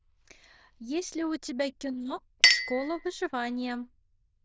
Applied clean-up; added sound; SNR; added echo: neural diffusion model UNIVERSE++.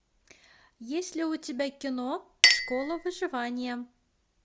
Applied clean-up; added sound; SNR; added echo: none; Chink, clink; -2 dB; none.